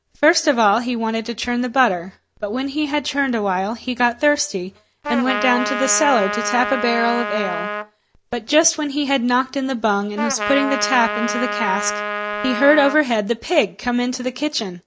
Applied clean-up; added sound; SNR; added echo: none; Trumpet; 5 dB; none.